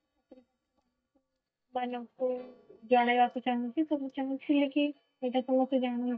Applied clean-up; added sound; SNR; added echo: neural mask model DeepFilterNet 3.